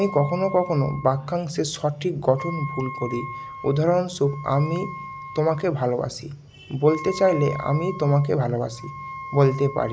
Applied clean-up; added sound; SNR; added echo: none; Wind instrument, woodwind instrument; 14 dB; none.